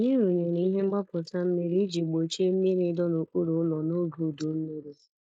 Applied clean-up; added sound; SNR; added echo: neural mask model Resemble Enhance denoiser.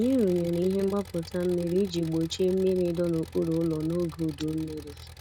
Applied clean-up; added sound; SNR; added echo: none; Engine; 18 dB; none.